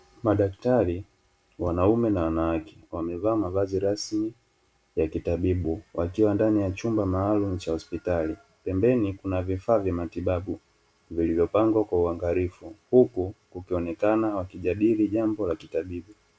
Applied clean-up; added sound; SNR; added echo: none; none; none; none.